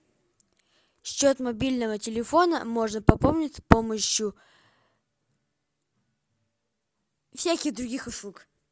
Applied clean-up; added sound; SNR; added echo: none; none; none; none.